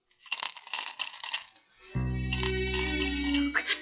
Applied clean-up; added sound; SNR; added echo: classical method log-MMSE.